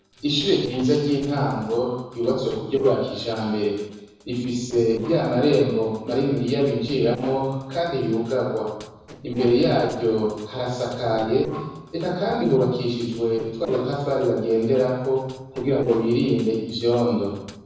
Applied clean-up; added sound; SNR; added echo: neural separator model SepFormer DNS4.